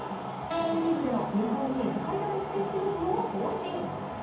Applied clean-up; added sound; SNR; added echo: none; Keyboard (musical); 18 dB; reverberation time 0.8 s.